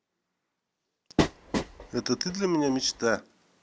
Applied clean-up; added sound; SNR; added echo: none; Train; 1 dB; none.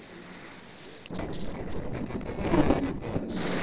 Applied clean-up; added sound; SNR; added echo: neural separator model SepFormer DNS4.